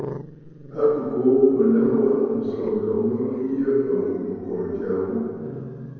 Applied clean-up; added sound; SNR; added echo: none; Growling; 13 dB; reverberation time 2.2 s.